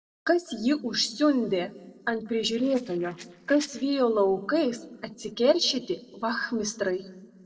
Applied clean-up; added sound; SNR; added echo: neural separator model SepFormer DNS4.